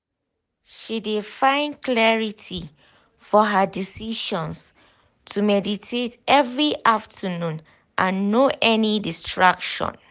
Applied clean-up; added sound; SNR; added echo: none; none; none; none.